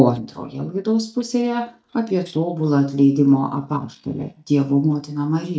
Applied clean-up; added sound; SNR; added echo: neural mask model DeepFilterNet 3.